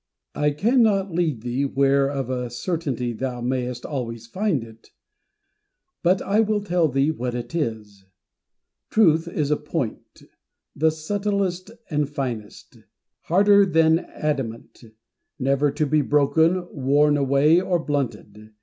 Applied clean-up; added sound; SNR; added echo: none; none; none; none.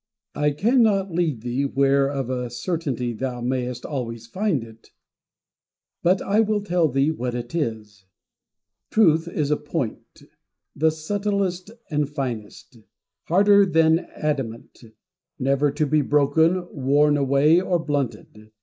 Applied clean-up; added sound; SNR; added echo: neural mask model Resemble Enhance denoiser.